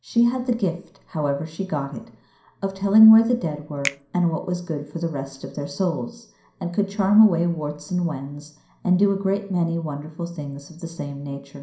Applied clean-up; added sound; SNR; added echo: none; Finger snapping; 15 dB; reverberation time 0.5 s.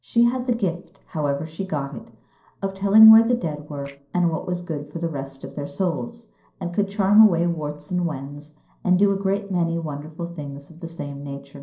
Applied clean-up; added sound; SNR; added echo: neural separator model SepFormer DNS4.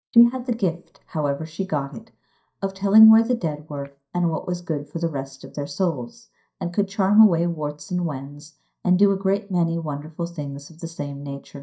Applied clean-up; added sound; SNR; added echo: neural mask model DeepFilterNet 3.